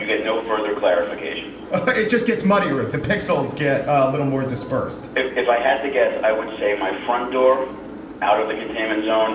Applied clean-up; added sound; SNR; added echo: none; Engine; 14 dB; reverberation time 0.9 s.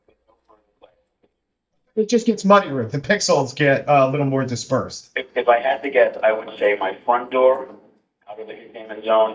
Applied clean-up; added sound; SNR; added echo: neural mask model DeepFilterNet 3.